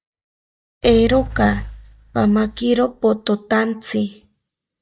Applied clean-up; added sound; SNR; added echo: neural mask model DeepFilterNet 3.